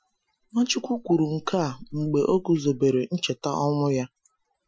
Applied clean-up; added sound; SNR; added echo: classical method Wiener filter.